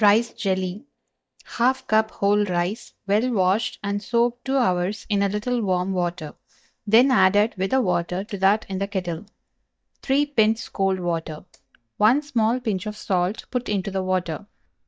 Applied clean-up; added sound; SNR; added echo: neural mask model DeepFilterNet 3.